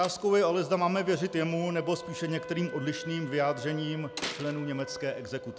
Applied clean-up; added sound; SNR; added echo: none; Wind instrument, woodwind instrument + Slam; 13 dB; none.